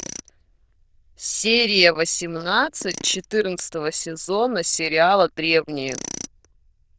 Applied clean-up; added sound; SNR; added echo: neural diffusion model UNIVERSE++.